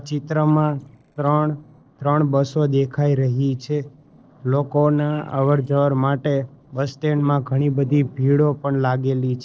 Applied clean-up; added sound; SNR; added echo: neural separator model SepFormer DNS4.